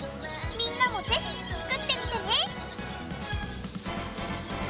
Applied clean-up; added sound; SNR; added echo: none; Squeak; 13 dB; none.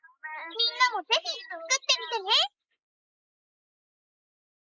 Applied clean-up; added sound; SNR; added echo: neural mask model Resemble Enhance denoiser.